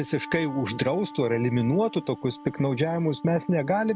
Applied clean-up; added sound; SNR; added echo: none; Wind instrument, woodwind instrument; 17 dB; none.